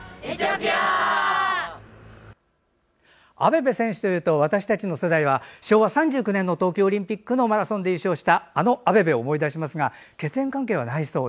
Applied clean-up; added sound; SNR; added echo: none; none; none; none.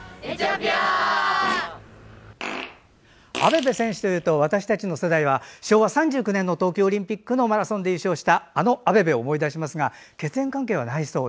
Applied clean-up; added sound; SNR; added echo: none; Fart; 13 dB; none.